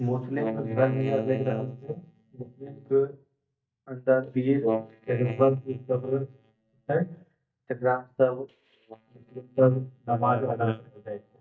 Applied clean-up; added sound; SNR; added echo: neural mask model DeepFilterNet 3.